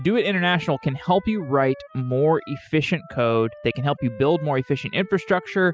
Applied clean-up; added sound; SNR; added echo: classical method spectral subtraction.